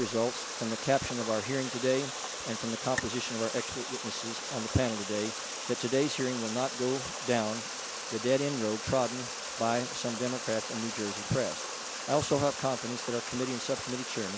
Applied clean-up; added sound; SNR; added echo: none; Water; 5 dB; none.